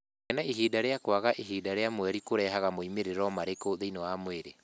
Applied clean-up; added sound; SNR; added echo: none; none; none; none.